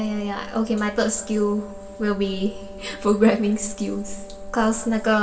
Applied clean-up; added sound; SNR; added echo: none; Wind instrument, woodwind instrument; 18 dB; reverberation time 1.4 s.